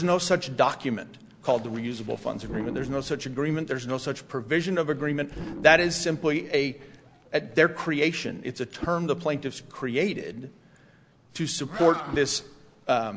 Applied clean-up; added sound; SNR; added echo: none; Animal + Whoosh, swoosh, swish; 16 dB; none.